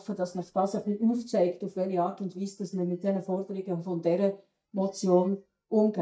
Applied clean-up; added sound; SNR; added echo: neural mask model DeepFilterNet 3.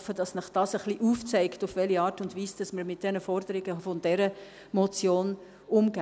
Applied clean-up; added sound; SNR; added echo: none; none; none; none.